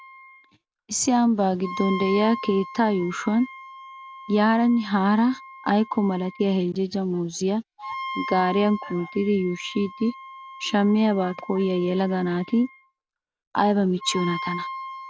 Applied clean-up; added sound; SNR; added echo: none; Wind instrument, woodwind instrument; 14 dB; none.